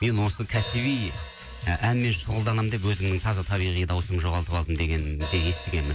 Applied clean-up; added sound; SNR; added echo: none; Hi-hat; 17 dB; none.